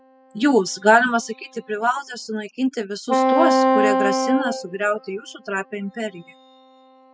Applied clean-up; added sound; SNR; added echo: classical method spectral subtraction.